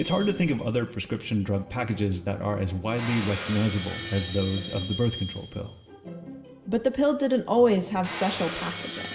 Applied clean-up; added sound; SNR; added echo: none; Shatter; 11 dB; reverberation time 1.9 s.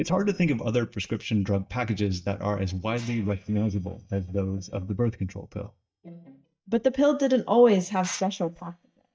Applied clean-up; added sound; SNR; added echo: neural mask model DeepFilterNet 3.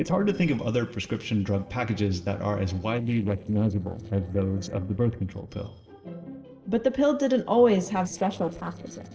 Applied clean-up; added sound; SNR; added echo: neural separator model SepFormer DNS4.